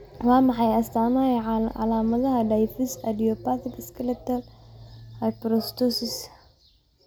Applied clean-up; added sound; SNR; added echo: none; none; none; none.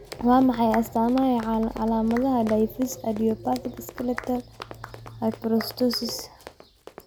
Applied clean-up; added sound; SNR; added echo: none; Clapping + Run; 17 dB; none.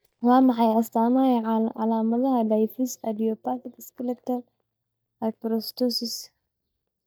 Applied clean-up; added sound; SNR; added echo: neural mask model DeepFilterNet 3.